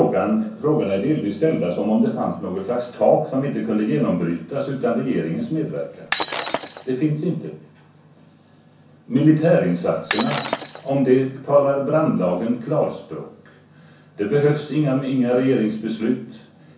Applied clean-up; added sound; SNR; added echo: none; Shatter; 8 dB; reverberation time 0.6 s.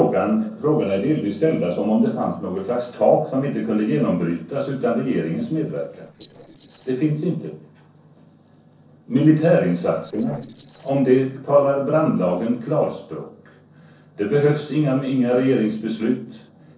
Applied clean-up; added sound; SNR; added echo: neural separator model SepFormer DNS4.